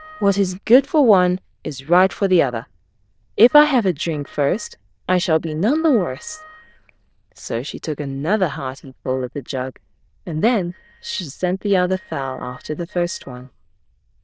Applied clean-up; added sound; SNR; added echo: neural diffusion model UNIVERSE++.